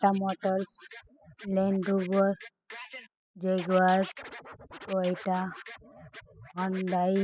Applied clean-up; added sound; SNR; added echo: classical method spectral subtraction.